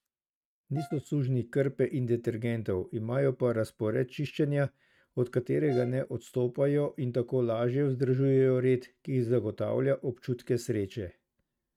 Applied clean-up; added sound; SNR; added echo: neural mask model RNNoise.